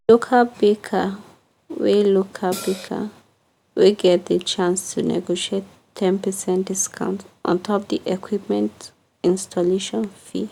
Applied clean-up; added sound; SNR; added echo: none; Cymbal; 11 dB; none.